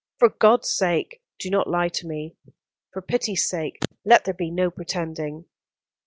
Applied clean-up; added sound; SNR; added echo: none; none; none; none.